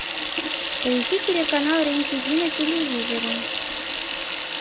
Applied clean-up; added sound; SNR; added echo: none; Sink (filling or washing) / Water tap, faucet; -1 dB; none.